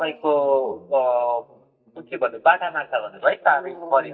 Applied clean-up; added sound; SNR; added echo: neural mask model DeepFilterNet 3.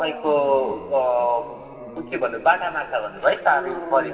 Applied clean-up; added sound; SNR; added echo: none; Dog; 16 dB; reverberation time 2.4 s.